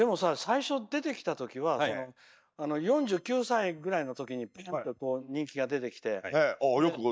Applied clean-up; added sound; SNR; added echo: neural mask model DeepFilterNet 3.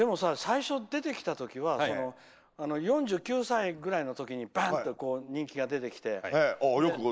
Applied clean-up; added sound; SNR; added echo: neural mask model Resemble Enhance denoiser.